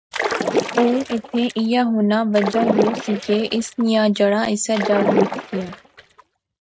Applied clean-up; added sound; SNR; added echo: neural mask model RNNoise.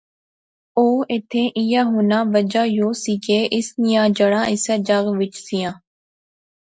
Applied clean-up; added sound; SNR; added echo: none; none; none; none.